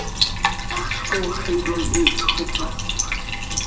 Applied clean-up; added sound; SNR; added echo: none; Bathtub (filling or washing); -4 dB; reverberation time 1.9 s.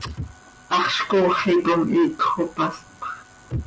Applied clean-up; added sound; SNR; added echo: none; none; none; none.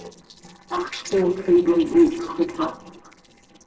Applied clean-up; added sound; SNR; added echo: neural separator model SepFormer DNS4.